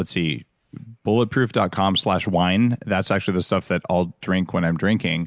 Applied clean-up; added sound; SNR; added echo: none; none; none; none.